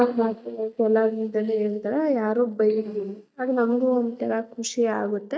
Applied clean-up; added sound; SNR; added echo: neural mask model DeepFilterNet 3.